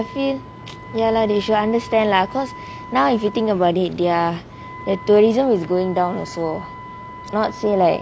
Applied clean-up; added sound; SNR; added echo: none; Wind instrument, woodwind instrument; 18 dB; none.